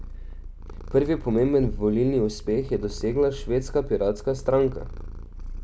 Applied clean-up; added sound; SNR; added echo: none; Purr; 10 dB; none.